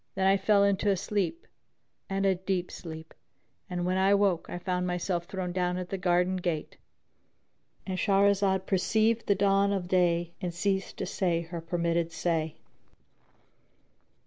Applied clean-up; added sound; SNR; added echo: none; none; none; none.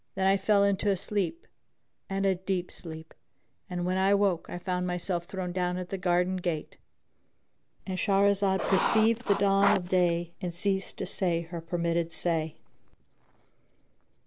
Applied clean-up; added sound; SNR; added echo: none; Writing; 2 dB; none.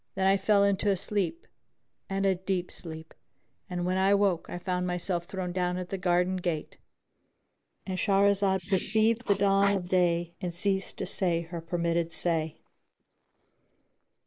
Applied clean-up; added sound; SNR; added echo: neural mask model Resemble Enhance denoiser.